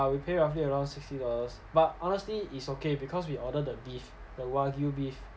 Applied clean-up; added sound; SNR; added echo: none; none; none; none.